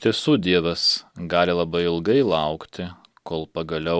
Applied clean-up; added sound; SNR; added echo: none; none; none; none.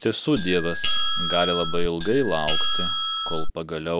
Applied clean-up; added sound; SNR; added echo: none; Doorbell; -2 dB; none.